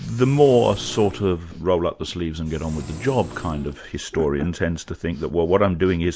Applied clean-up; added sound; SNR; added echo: none; Engine; 17 dB; none.